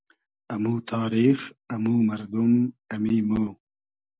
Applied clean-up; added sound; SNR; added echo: none; none; none; none.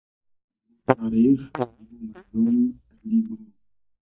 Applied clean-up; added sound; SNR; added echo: neural mask model DeepFilterNet 3.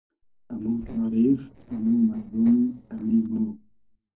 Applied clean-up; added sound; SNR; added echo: neural separator model SepFormer DNS4.